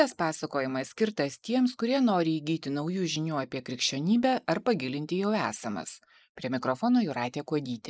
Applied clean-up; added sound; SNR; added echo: neural mask model Resemble Enhance denoiser.